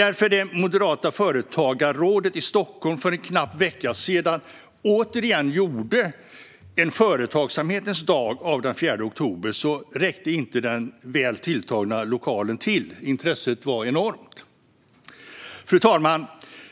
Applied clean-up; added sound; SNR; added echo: none; none; none; none.